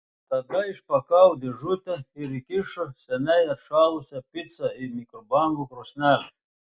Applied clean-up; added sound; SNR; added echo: none; none; none; none.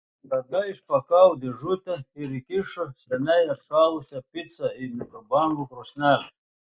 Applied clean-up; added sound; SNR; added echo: neural mask model Resemble Enhance denoiser.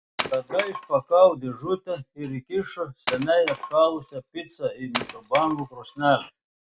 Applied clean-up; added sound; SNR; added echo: none; Wood; 10 dB; none.